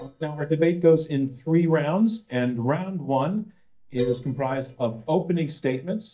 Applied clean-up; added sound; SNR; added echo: neural mask model DeepFilterNet 3.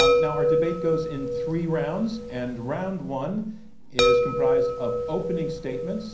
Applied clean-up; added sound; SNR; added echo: none; Chime; -4 dB; reverberation time 0.6 s.